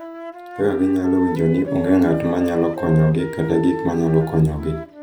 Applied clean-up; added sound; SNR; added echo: none; Wind instrument, woodwind instrument; 11 dB; none.